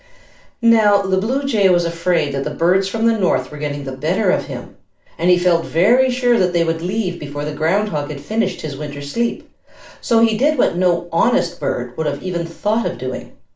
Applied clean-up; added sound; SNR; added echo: none; none; none; reverberation time 0.3 s.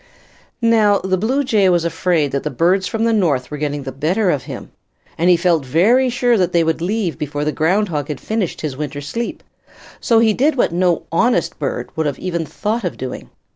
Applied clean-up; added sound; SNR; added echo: none; none; none; none.